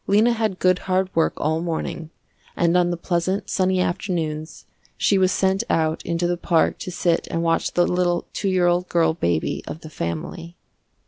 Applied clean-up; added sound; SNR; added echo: none; none; none; none.